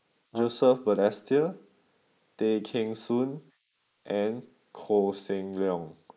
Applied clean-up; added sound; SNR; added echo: neural mask model Resemble Enhance denoiser.